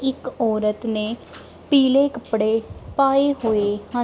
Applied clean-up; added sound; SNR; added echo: none; none; none; none.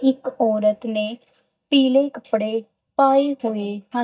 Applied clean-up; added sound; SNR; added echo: neural mask model DeepFilterNet 3.